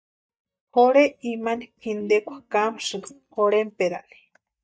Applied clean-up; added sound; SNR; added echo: neural mask model DeepFilterNet 3.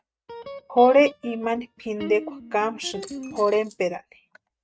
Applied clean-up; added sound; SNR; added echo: neural mask model RNNoise.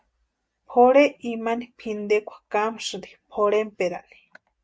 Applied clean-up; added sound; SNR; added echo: none; none; none; none.